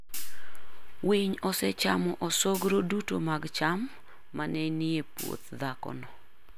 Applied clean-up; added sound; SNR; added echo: none; Hi-hat; 15 dB; none.